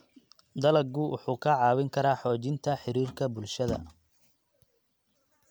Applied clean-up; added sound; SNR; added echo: none; none; none; none.